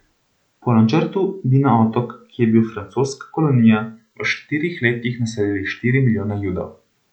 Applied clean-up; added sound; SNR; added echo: none; none; none; none.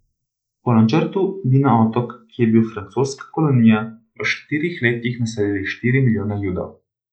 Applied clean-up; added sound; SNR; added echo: neural mask model Resemble Enhance denoiser.